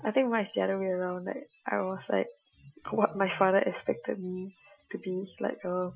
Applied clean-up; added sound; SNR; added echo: classical method Wiener filter.